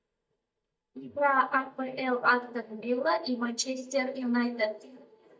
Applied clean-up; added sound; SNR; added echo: neural mask model DeepFilterNet 3.